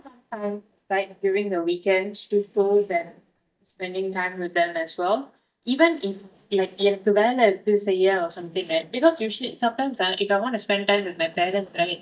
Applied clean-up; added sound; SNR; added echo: neural mask model DeepFilterNet 3.